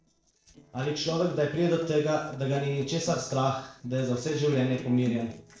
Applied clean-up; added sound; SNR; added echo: neural separator model SepFormer DNS4.